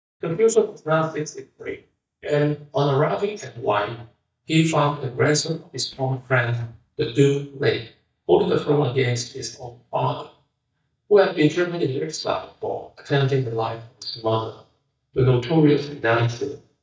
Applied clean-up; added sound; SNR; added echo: neural mask model DeepFilterNet 3.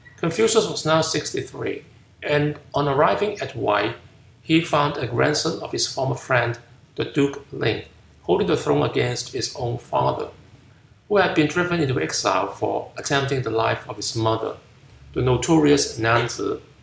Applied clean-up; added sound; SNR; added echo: none; none; none; none.